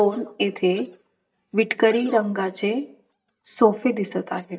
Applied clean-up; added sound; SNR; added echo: neural mask model DeepFilterNet 3.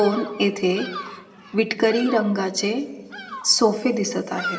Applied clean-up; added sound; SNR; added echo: none; Bird vocalization, bird call, bird song; 14 dB; reverberation time 2.0 s.